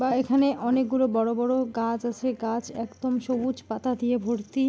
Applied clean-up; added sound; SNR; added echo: none; none; none; none.